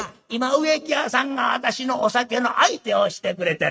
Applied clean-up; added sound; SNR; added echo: neural mask model RNNoise.